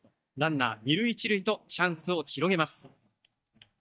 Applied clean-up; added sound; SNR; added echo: neural mask model DeepFilterNet 3.